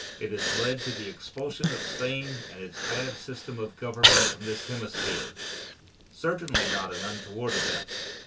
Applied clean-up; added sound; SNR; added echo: none; Breathing; -4 dB; reverberation time 0.2 s.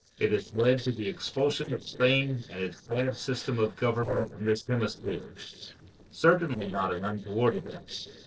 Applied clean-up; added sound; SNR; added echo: neural separator model SepFormer DNS4.